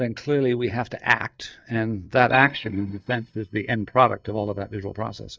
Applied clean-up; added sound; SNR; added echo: neural mask model DeepFilterNet 3.